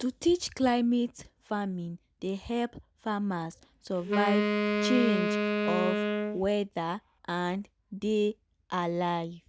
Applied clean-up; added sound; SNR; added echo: none; Wind instrument, woodwind instrument; -1 dB; none.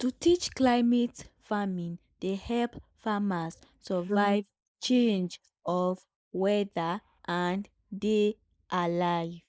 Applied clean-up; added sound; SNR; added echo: neural mask model Resemble Enhance denoiser.